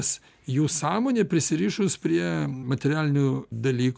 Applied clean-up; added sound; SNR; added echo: none; none; none; none.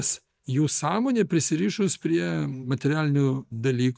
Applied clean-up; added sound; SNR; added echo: neural mask model DeepFilterNet 3.